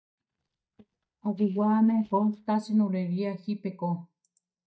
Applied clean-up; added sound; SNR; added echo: neural mask model DeepFilterNet 3.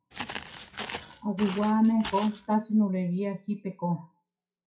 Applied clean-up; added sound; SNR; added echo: classical method WPE with log-MMSE.